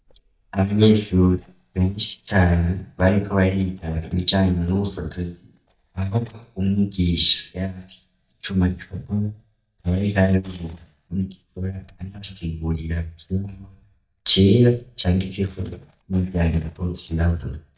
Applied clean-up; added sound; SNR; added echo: neural mask model DeepFilterNet 3.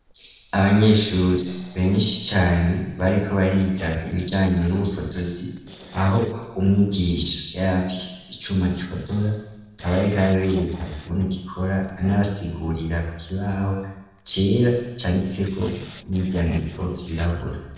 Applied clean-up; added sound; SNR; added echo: neural separator model SepFormer DNS4.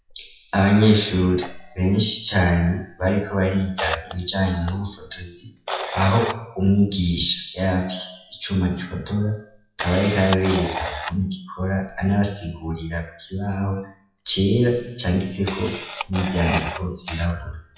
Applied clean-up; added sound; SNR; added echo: classical method WPE with log-MMSE.